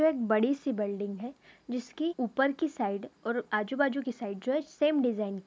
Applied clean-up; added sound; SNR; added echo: none; none; none; none.